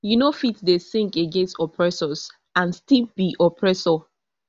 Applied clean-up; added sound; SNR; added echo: none; none; none; none.